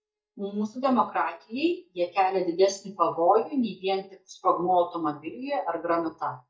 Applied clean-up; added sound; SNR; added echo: neural mask model DeepFilterNet 3.